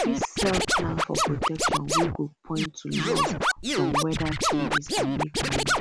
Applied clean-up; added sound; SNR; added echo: none; Scratching (performance technique); -5 dB; none.